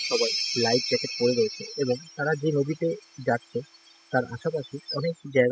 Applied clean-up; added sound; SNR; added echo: classical method spectral subtraction.